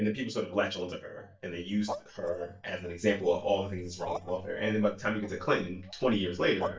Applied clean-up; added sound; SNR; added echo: neural mask model DeepFilterNet 3.